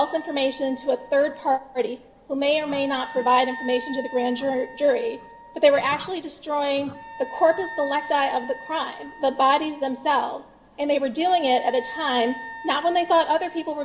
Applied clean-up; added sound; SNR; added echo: none; Wind instrument, woodwind instrument; 16 dB; reverberation time 1.2 s.